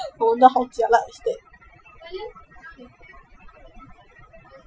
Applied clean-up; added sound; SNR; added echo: classical method Wiener filter.